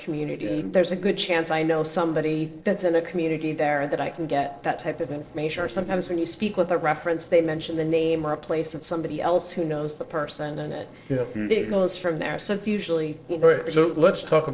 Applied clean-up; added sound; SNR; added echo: neural separator model SepFormer DNS4.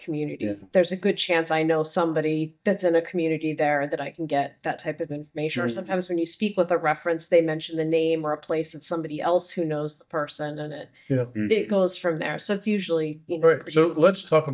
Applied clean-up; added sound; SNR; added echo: neural mask model DeepFilterNet 3.